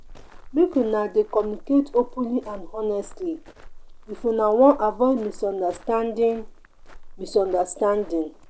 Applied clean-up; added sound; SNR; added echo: none; Walk, footsteps; 17 dB; none.